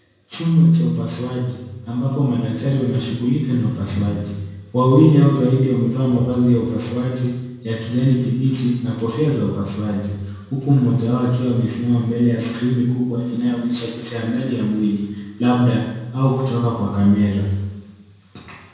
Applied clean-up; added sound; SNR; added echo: none; none; none; reverberation time 1.0 s.